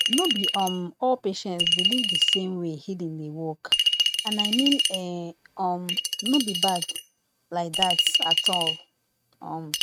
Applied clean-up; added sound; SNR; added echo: neural mask model RNNoise.